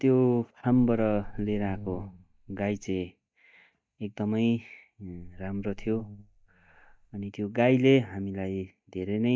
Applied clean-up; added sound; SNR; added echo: neural mask model DeepFilterNet 3.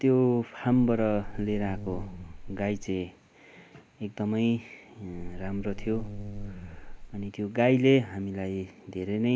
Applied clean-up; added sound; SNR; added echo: none; Buzz; 9 dB; none.